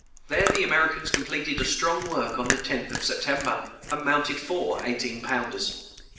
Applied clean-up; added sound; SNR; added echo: none; Chewing, mastication; 7 dB; reverberation time 0.8 s.